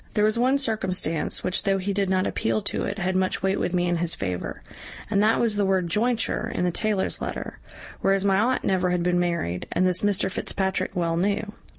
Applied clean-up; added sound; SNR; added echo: none; none; none; none.